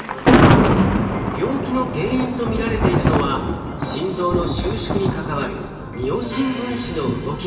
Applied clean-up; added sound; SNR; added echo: none; Thunder; -3 dB; reverberation time 2.6 s.